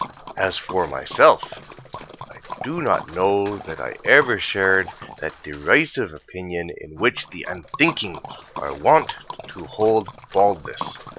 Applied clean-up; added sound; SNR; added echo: none; Liquid; 14 dB; none.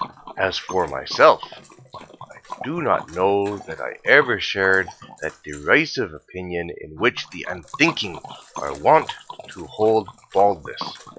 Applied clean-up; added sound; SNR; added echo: classical method log-MMSE.